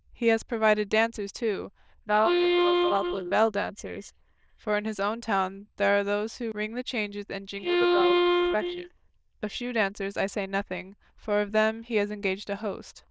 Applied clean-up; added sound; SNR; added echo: neural diffusion model UNIVERSE++.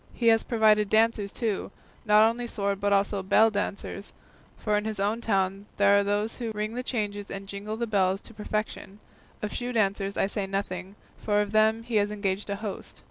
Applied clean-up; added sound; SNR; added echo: none; none; none; none.